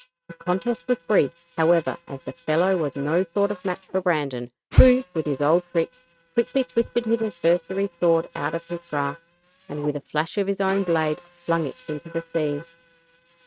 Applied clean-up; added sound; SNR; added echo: neural mask model RNNoise.